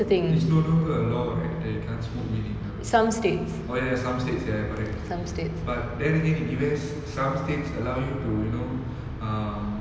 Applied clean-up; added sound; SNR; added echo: none; none; none; none.